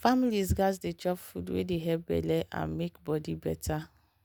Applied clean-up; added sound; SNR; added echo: none; none; none; none.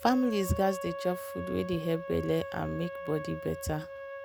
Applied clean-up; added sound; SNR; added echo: none; Wind instrument, woodwind instrument; 9 dB; none.